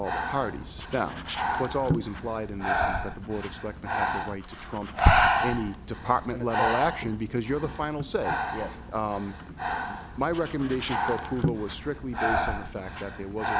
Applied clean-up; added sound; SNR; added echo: none; Breathing; 0 dB; none.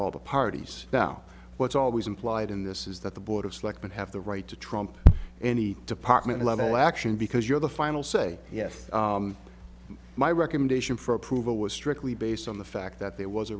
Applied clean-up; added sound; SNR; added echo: none; none; none; none.